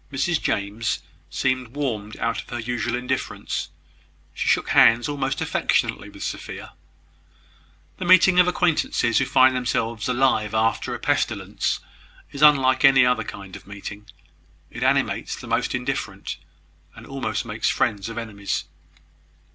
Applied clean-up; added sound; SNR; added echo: none; none; none; none.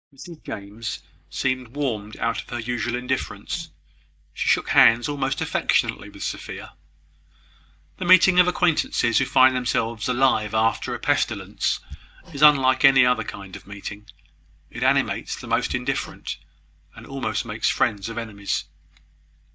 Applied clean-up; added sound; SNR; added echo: neural mask model DeepFilterNet 3.